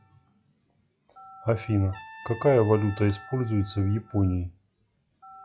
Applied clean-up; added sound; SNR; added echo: classical method log-MMSE.